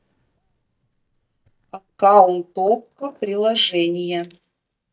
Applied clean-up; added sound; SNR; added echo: neural mask model DeepFilterNet 3.